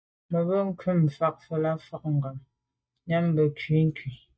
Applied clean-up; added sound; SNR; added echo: neural mask model DeepFilterNet 3.